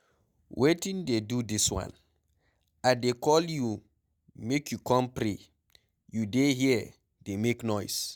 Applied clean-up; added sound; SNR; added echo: none; none; none; none.